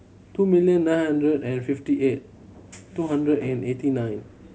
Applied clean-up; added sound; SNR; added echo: none; none; none; none.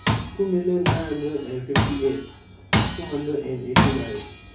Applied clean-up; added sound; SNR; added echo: none; Tools; -2 dB; reverberation time 0.4 s.